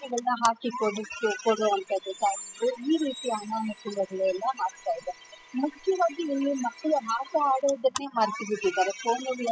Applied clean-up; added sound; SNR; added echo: classical method spectral subtraction.